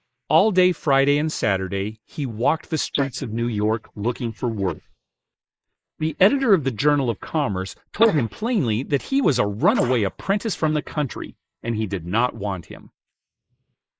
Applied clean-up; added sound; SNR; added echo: neural mask model Resemble Enhance denoiser.